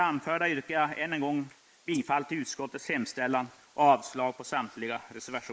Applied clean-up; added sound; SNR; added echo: neural mask model Resemble Enhance denoiser.